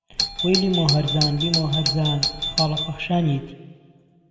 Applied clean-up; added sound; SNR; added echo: none; Doorbell; 3 dB; reverberation time 1.6 s.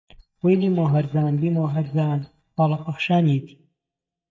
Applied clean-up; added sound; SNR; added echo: neural mask model DeepFilterNet 3.